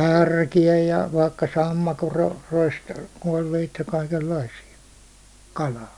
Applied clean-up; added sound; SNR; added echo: none; none; none; none.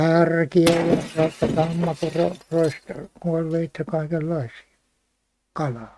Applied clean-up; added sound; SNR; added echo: neural mask model RNNoise.